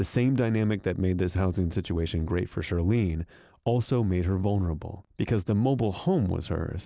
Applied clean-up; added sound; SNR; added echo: none; none; none; none.